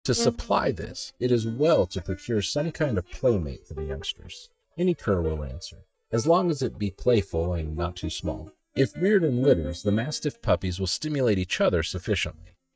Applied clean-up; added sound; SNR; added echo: neural mask model DeepFilterNet 3.